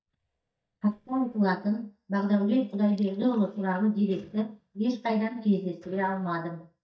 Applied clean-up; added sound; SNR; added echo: neural mask model DeepFilterNet 3.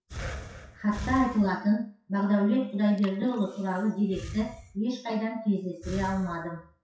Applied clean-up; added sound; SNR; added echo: classical method WPE with log-MMSE.